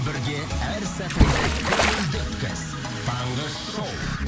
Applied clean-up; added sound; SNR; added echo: none; Water / Splash, splatter; -3 dB; none.